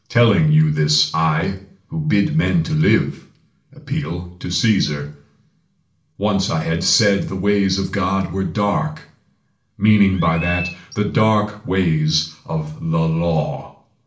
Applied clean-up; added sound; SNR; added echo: none; Chirp, tweet; 13 dB; reverberation time 0.4 s.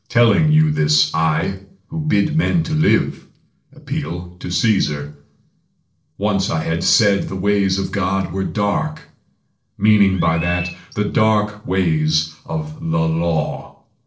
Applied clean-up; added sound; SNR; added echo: neural separator model SepFormer DNS4.